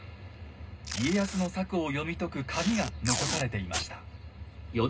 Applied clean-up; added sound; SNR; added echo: none; Packing tape, duct tape; 6 dB; reverberation time 0.2 s.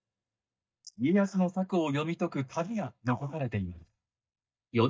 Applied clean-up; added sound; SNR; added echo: neural mask model DeepFilterNet 3.